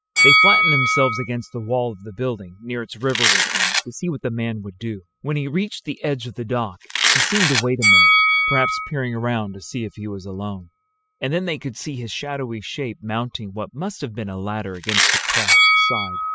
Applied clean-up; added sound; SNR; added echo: classical method spectral subtraction.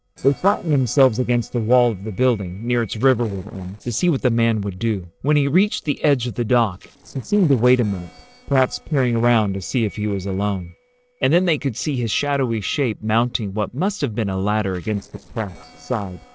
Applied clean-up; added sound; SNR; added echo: neural separator model SepFormer DNS4.